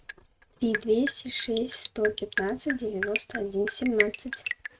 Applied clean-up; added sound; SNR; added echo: neural mask model RNNoise.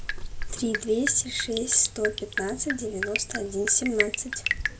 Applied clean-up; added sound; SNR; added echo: none; Drip; 5 dB; none.